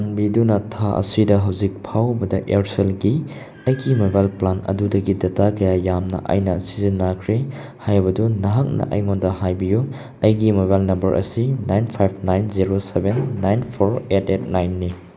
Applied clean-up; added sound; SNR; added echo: none; none; none; none.